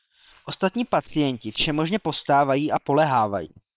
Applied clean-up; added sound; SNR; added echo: neural separator model SepFormer WHAM!.